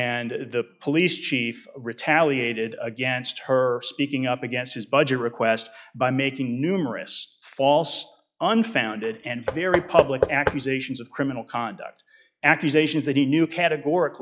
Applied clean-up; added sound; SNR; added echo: classical method log-MMSE.